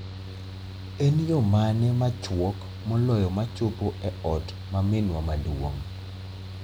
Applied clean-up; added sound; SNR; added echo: none; Mechanical fan; 11 dB; none.